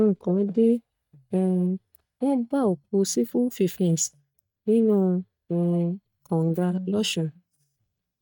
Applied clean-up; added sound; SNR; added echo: neural mask model DeepFilterNet 3.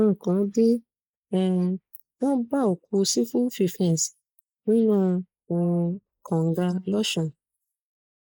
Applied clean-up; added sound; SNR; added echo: neural mask model Resemble Enhance denoiser.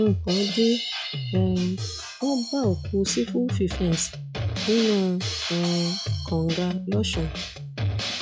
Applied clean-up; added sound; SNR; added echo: classical method log-MMSE.